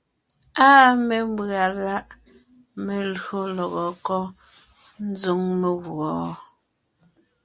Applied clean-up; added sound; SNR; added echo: none; none; none; none.